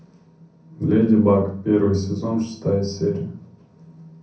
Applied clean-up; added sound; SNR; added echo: none; none; none; reverberation time 0.6 s.